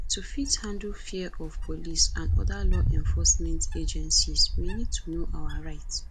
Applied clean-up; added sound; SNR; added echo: none; Wind; -4 dB; none.